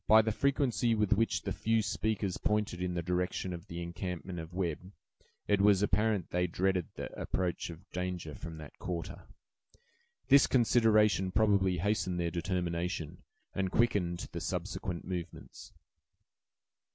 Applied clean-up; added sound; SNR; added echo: none; none; none; none.